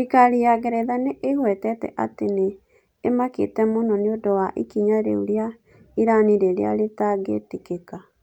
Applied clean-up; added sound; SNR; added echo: none; none; none; none.